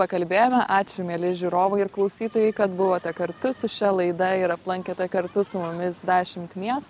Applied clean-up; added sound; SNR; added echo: none; none; none; none.